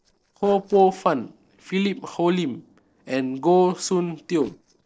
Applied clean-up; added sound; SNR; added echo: neural separator model SepFormer DNS4.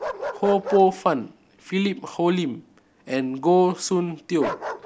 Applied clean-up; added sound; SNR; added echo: none; Bark; 12 dB; none.